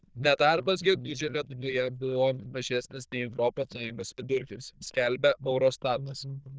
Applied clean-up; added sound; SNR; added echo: neural diffusion model UNIVERSE++.